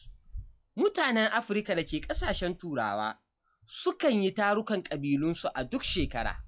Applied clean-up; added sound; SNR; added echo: classical method log-MMSE.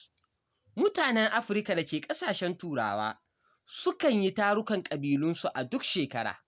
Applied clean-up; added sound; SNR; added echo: none; none; none; none.